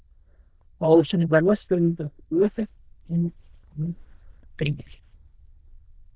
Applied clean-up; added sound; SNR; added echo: neural diffusion model UNIVERSE++.